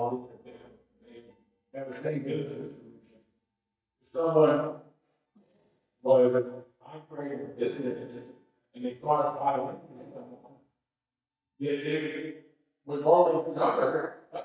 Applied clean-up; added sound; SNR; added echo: neural mask model DeepFilterNet 3.